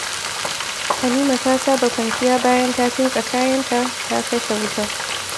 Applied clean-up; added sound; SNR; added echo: none; Frying (food); 4 dB; none.